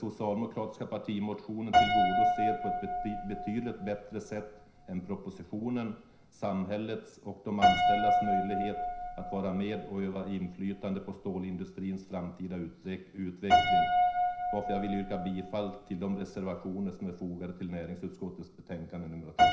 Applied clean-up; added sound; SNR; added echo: none; Piano; -3 dB; reverberation time 0.5 s.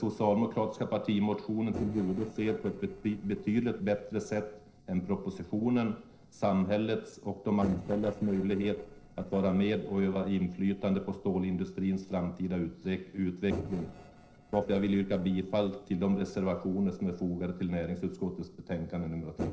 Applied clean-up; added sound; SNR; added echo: neural separator model SepFormer DNS4.